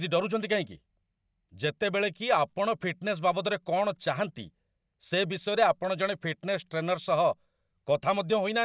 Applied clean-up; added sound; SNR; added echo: none; none; none; none.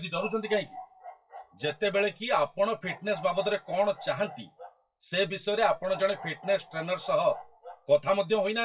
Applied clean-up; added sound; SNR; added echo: classical method WPE with log-MMSE.